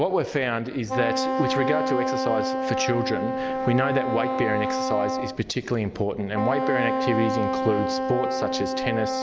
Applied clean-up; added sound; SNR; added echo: none; Wind instrument, woodwind instrument; 0 dB; none.